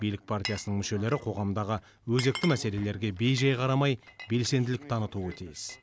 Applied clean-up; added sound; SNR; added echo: none; Glass; 16 dB; none.